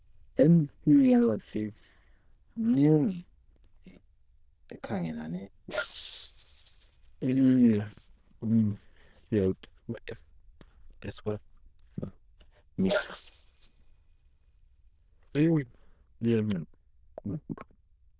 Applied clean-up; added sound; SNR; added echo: neural diffusion model UNIVERSE++.